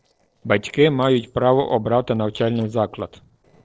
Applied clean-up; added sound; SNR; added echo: neural separator model SepFormer DNS4.